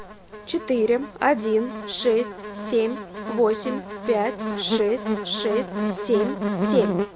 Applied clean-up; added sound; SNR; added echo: none; Buzz; 5 dB; none.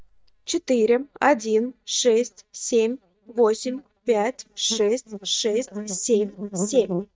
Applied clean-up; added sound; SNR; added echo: neural mask model DeepFilterNet 3.